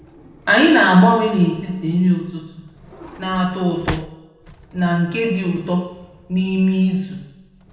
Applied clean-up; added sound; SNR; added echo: none; Drawer open or close; 20 dB; reverberation time 0.8 s.